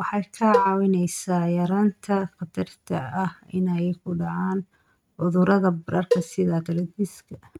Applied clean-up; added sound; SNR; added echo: neural mask model RNNoise.